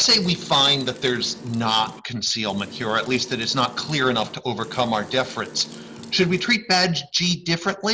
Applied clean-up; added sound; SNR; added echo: none; Wind; 16 dB; none.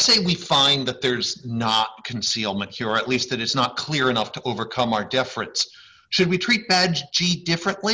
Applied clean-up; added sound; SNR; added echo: none; none; none; none.